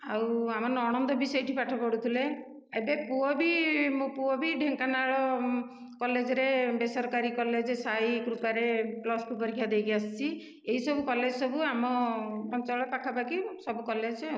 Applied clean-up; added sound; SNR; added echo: neural mask model Resemble Enhance denoiser.